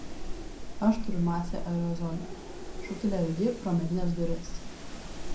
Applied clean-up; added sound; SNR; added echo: none; Wind; 3 dB; reverberation time 0.5 s.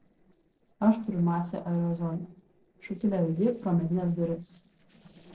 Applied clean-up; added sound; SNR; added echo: neural separator model SepFormer DNS4.